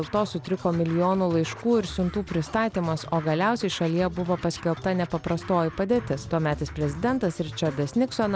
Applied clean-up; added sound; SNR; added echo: none; Scratching (performance technique); 18 dB; none.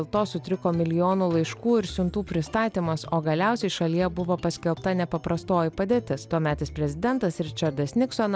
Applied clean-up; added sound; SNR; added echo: none; none; none; none.